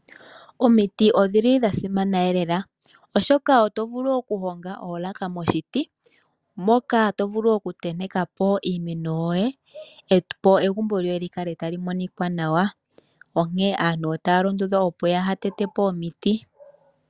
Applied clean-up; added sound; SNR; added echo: none; none; none; none.